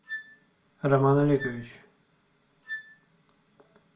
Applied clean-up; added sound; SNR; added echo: none; Wind instrument, woodwind instrument; 15 dB; reverberation time 0.4 s.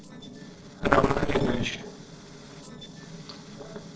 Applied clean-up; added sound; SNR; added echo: neural separator model SepFormer DNS4.